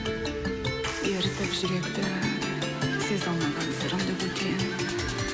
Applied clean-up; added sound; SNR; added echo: none; none; none; none.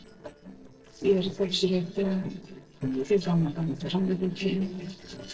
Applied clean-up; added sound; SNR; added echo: neural separator model SepFormer DNS4.